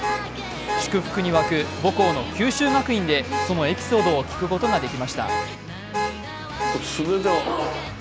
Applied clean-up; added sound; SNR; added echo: none; Alarm / Car; 6 dB; none.